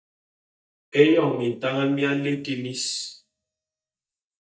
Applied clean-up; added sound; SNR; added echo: neural mask model DeepFilterNet 3.